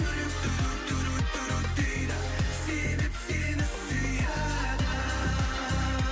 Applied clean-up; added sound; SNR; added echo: none; none; none; none.